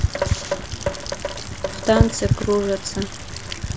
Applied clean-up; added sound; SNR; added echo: none; Rain; -1 dB; none.